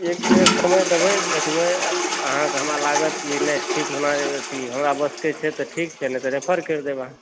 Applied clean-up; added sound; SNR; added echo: none; Toilet flush; 1 dB; none.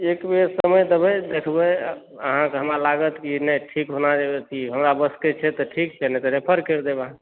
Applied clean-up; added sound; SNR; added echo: none; none; none; none.